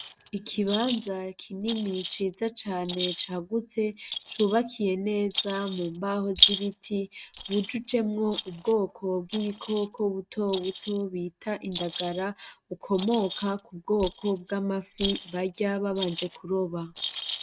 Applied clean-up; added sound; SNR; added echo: neural mask model RNNoise.